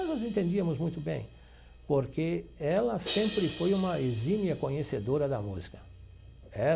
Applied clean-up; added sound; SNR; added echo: none; Crash cymbal; 12 dB; none.